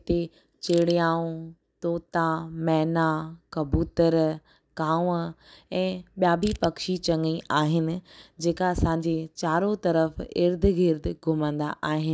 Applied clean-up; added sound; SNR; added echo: none; Crushing; 18 dB; none.